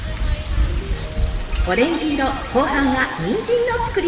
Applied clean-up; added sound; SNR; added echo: none; Wind; 3 dB; reverberation time 2.1 s.